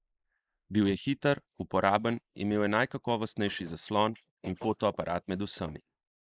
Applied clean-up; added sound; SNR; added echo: neural mask model Resemble Enhance denoiser.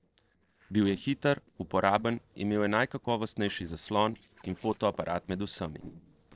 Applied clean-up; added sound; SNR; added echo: neural separator model SepFormer DNS4.